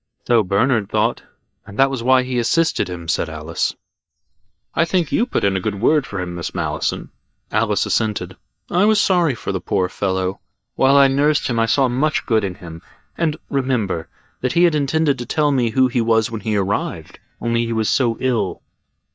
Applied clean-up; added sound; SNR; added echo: neural mask model DeepFilterNet 3.